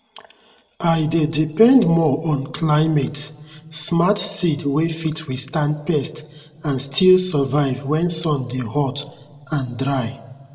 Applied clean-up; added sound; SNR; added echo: none; none; none; reverberation time 1.1 s.